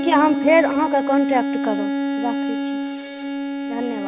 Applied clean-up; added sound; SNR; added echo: none; Bowed string instrument; 2 dB; none.